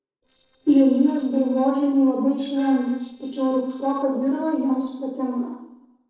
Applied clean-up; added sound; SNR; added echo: neural separator model SepFormer DNS4.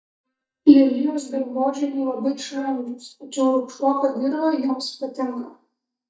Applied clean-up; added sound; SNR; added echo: neural mask model DeepFilterNet 3.